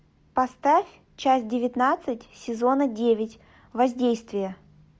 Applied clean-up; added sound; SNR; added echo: none; none; none; none.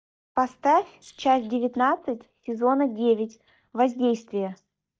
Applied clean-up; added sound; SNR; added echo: neural mask model DeepFilterNet 3.